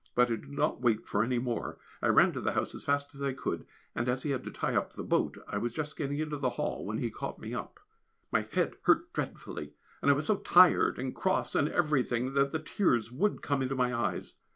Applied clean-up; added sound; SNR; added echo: none; none; none; none.